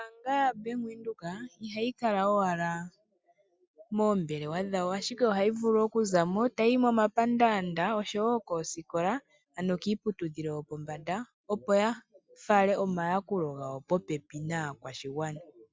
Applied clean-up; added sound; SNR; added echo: none; none; none; none.